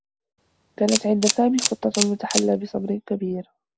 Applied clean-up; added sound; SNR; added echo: none; Camera; 5 dB; none.